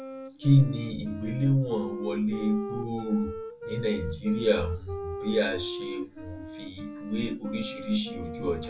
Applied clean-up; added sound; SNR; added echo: none; Wind instrument, woodwind instrument; 10 dB; reverberation time 0.1 s.